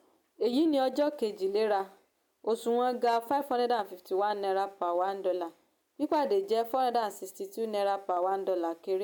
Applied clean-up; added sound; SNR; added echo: none; none; none; none.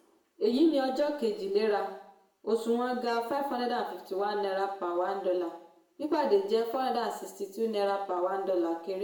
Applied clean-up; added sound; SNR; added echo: none; none; none; reverberation time 0.7 s.